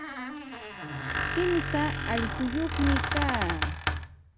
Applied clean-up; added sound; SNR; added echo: none; Squeak; -1 dB; none.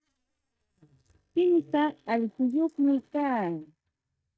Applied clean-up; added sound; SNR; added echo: neural mask model DeepFilterNet 3.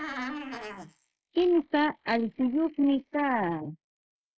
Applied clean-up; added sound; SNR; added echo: neural mask model Resemble Enhance denoiser.